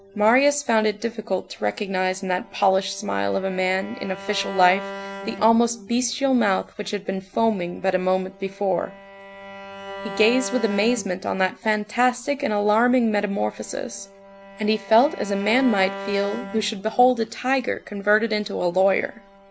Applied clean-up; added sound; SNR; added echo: none; Bowed string instrument; 16 dB; none.